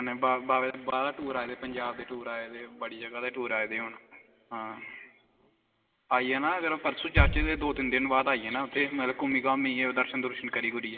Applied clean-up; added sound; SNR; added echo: none; Bass drum; 8 dB; reverberation time 2.8 s.